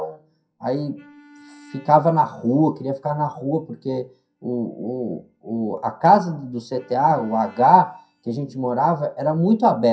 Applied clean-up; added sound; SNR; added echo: classical method WPE with log-MMSE.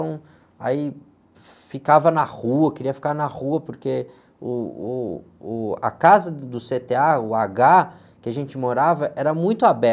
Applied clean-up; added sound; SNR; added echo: none; none; none; none.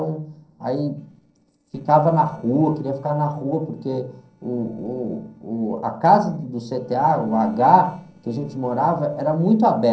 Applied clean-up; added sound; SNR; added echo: neural separator model SepFormer DNS4.